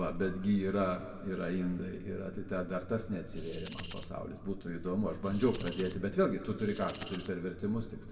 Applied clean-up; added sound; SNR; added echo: none; Rattle (instrument); -4 dB; reverberation time 1.8 s.